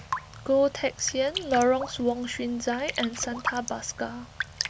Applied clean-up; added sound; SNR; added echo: none; Raindrop; 9 dB; none.